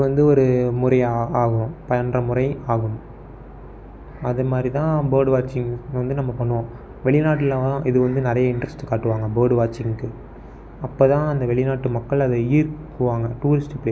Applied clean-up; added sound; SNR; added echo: none; none; none; none.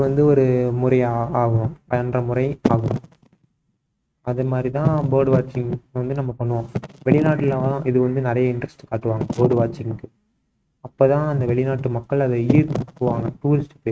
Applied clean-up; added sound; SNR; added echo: neural mask model RNNoise.